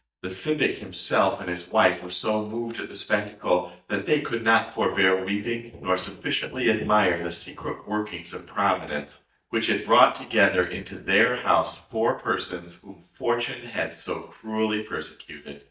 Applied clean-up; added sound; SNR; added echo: neural mask model DeepFilterNet 3.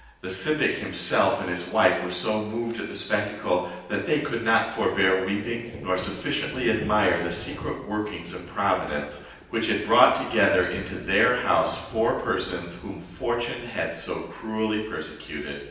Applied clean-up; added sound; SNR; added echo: none; Thunder; 18 dB; reverberation time 0.9 s.